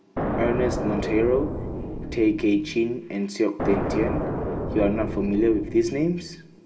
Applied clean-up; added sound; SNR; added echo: none; Explosion; 4 dB; reverberation time 0.4 s.